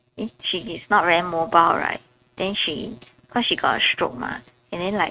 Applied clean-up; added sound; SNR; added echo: neural mask model RNNoise.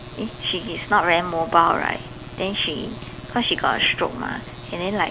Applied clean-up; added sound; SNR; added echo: none; Engine / Aircraft; 14 dB; none.